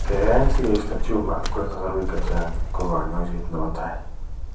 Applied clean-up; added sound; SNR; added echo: none; Bird; -3 dB; reverberation time 0.6 s.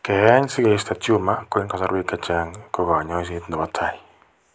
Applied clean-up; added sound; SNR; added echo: none; none; none; none.